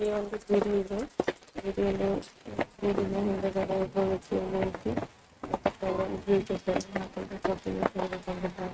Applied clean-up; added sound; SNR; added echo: neural mask model RNNoise.